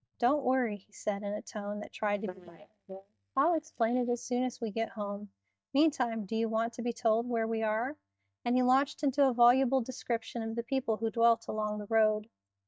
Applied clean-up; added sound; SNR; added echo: neural mask model DeepFilterNet 3.